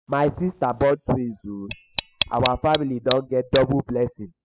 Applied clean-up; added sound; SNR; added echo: classical method spectral subtraction.